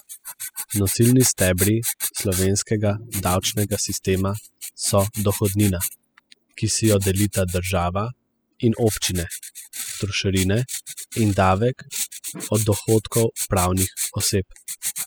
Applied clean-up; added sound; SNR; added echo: classical method spectral subtraction.